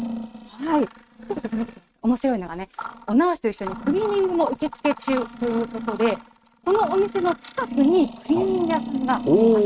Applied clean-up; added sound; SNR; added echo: neural mask model RNNoise.